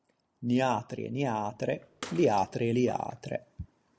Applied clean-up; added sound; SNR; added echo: none; Bathtub (filling or washing) / Water / Splash, splatter; 19 dB; none.